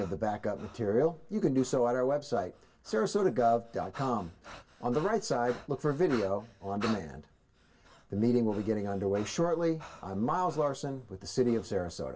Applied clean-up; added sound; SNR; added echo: none; Breathing; 20 dB; reverberation time 0.1 s.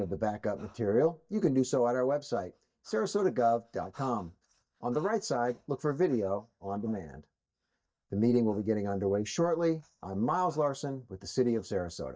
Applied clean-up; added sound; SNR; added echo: neural mask model DeepFilterNet 3.